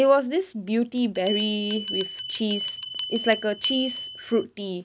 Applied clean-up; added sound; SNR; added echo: none; Bell; 2 dB; none.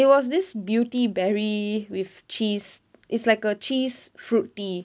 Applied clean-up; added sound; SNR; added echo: none; none; none; none.